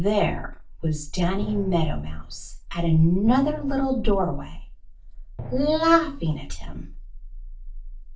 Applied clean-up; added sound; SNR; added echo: none; Drum; 15 dB; reverberation time 0.3 s.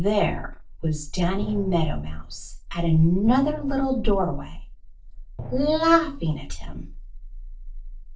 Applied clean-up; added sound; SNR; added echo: neural separator model SepFormer DNS4.